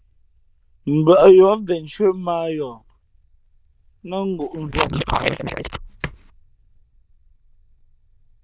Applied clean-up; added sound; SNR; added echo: neural diffusion model UNIVERSE++.